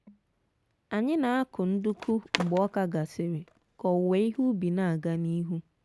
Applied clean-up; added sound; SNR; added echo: none; Skateboard; 13 dB; none.